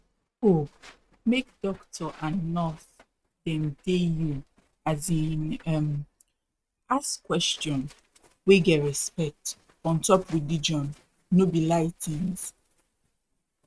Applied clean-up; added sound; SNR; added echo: neural mask model RNNoise.